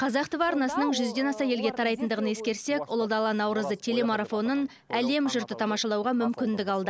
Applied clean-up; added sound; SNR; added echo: none; none; none; none.